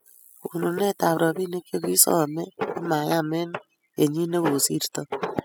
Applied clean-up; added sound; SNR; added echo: classical method spectral subtraction.